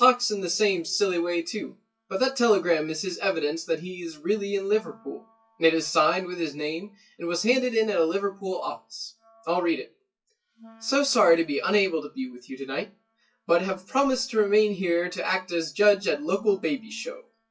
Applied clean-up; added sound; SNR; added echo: classical method WPE with log-MMSE.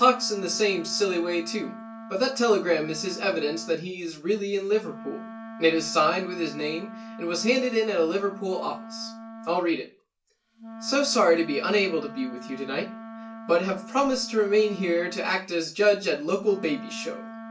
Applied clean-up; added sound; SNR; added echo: none; Wind instrument, woodwind instrument; 15 dB; reverberation time 0.3 s.